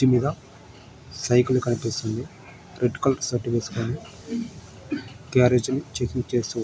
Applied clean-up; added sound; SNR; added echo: none; none; none; none.